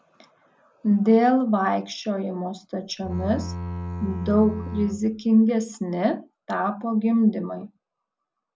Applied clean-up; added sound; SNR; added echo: none; Bowed string instrument; 9 dB; none.